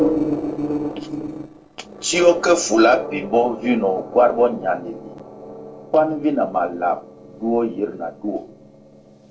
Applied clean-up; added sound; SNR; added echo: neural separator model SepFormer DNS4.